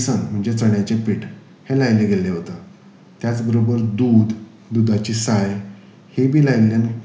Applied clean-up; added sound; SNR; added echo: none; none; none; none.